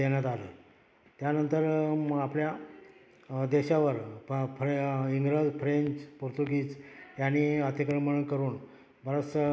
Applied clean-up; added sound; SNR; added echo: none; none; none; none.